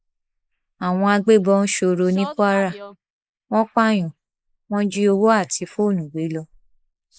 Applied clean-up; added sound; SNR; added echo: neural mask model Resemble Enhance denoiser.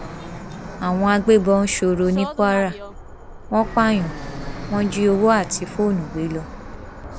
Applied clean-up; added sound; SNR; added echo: none; Fixed-wing aircraft, airplane; 12 dB; none.